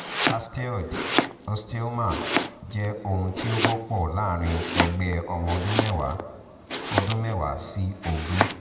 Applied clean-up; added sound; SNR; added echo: none; Domestic sounds, home sounds; 2 dB; reverberation time 1.7 s.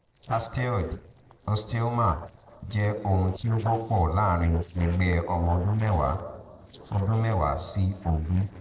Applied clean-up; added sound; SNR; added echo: neural separator model SepFormer DNS4.